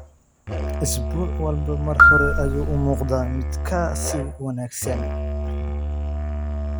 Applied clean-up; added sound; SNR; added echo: none; Musical instrument + Marimba, xylophone; -5 dB; none.